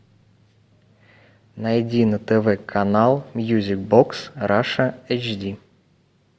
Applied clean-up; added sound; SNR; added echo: none; none; none; none.